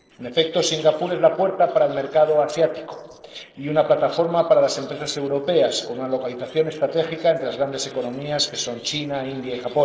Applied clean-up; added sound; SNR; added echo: neural separator model SepFormer DNS4.